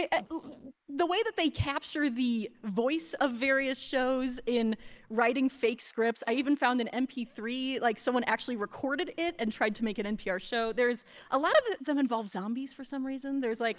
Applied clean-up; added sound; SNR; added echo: neural mask model Resemble Enhance denoiser.